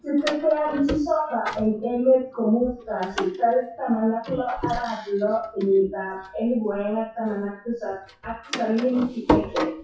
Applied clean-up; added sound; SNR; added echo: classical method WPE with log-MMSE.